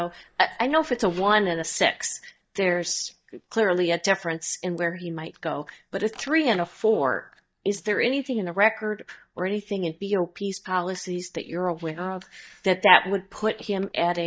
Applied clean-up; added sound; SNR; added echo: neural mask model DeepFilterNet 3.